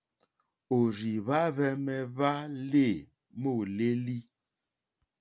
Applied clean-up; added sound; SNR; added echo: none; none; none; none.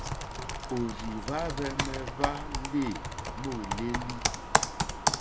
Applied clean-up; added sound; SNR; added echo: none; Computer keyboard; -4 dB; none.